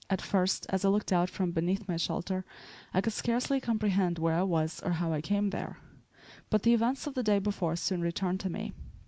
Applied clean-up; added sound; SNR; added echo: none; none; none; none.